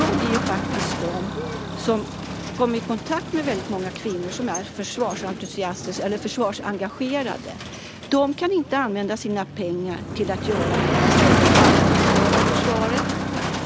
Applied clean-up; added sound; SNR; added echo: none; Motor vehicle (road); -3 dB; none.